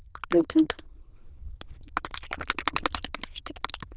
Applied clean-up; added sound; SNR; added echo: neural diffusion model UNIVERSE++.